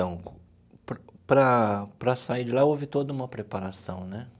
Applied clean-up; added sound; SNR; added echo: none; none; none; none.